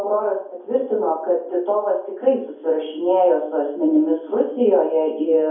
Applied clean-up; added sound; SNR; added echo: none; none; none; reverberation time 0.6 s.